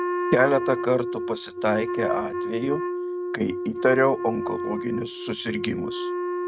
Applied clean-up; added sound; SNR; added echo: neural mask model RNNoise.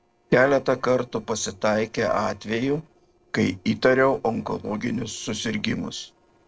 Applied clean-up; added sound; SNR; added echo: neural separator model SepFormer DNS4.